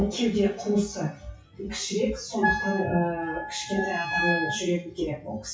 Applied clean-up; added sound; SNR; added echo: classical method WPE with log-MMSE.